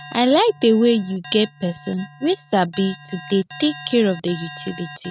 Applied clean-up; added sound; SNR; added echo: neural mask model RNNoise.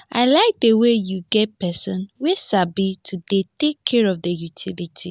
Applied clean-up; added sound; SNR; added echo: none; none; none; none.